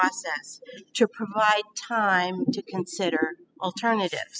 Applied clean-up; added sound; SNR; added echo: classical method spectral subtraction.